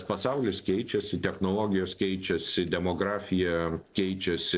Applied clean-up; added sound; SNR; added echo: neural separator model SepFormer DNS4.